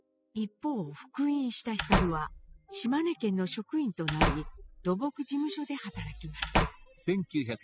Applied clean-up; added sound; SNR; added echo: classical method spectral subtraction.